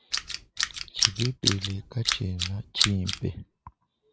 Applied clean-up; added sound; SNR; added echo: none; Tools; -2 dB; none.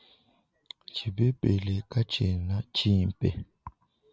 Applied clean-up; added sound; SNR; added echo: none; none; none; none.